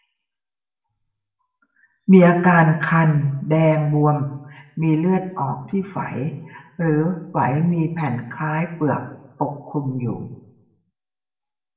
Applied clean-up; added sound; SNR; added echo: none; none; none; reverberation time 0.7 s.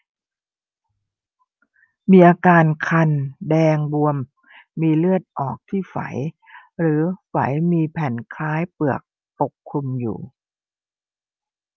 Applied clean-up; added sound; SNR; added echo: none; none; none; none.